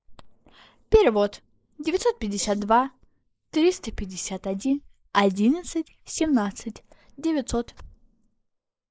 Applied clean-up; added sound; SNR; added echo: neural mask model Resemble Enhance denoiser.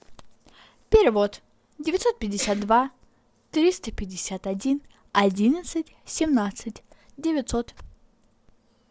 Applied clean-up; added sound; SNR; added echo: none; none; none; none.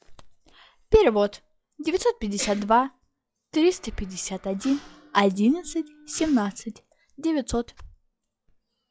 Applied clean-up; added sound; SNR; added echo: classical method log-MMSE.